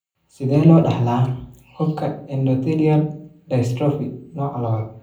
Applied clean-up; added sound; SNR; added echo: none; none; none; reverberation time 0.6 s.